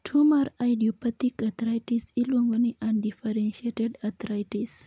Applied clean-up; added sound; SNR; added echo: none; none; none; none.